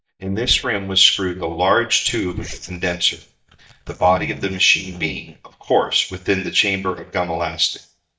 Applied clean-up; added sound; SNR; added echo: neural mask model DeepFilterNet 3.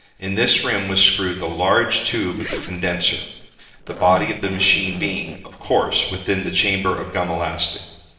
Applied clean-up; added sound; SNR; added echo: neural separator model SepFormer DNS4.